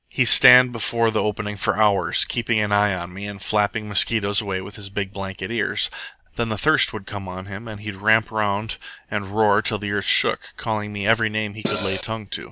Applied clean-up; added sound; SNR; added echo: none; Cymbal; 3 dB; none.